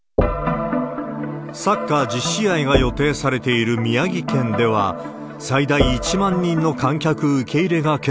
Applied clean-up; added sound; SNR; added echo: none; Knock / Wood; 9 dB; none.